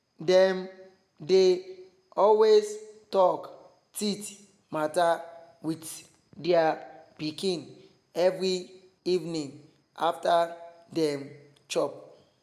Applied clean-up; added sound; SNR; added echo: none; none; none; none.